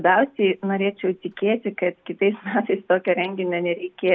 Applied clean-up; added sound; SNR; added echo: none; none; none; none.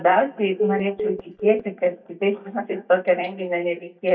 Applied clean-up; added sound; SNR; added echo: neural mask model DeepFilterNet 3.